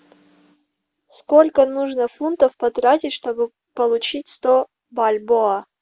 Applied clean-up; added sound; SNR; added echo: none; none; none; none.